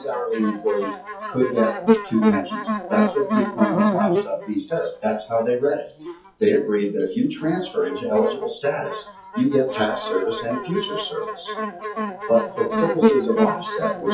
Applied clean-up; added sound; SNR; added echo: classical method WPE with log-MMSE.